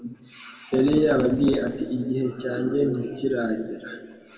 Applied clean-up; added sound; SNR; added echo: none; none; none; reverberation time 1.8 s.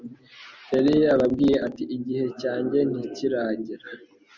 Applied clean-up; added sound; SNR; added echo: none; none; none; none.